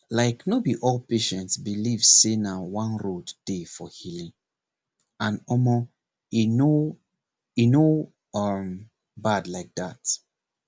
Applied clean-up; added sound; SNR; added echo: none; none; none; none.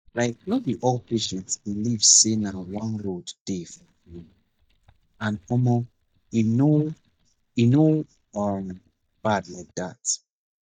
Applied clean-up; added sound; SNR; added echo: neural mask model DeepFilterNet 3.